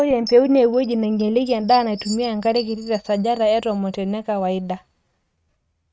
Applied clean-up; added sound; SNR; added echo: neural mask model RNNoise.